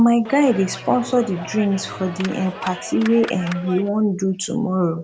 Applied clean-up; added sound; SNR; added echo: none; Clapping; 14 dB; none.